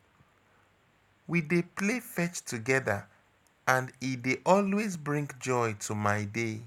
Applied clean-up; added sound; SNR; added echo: none; none; none; none.